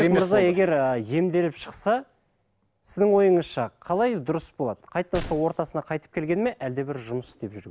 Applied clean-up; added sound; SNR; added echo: none; Gunshot, gunfire; 17 dB; none.